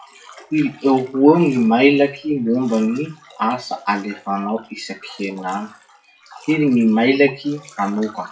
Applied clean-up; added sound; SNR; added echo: classical method WPE with log-MMSE.